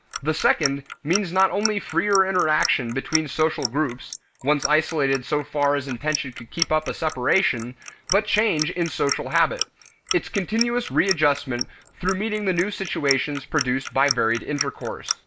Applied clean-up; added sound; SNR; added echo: neural mask model Resemble Enhance denoiser.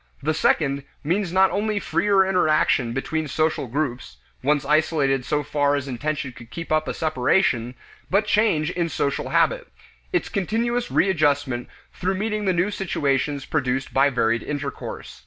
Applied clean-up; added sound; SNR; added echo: none; none; none; none.